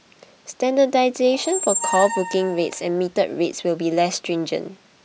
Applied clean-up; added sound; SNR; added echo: none; Squeak; 7 dB; none.